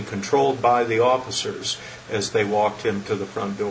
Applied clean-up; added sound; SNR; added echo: none; none; none; none.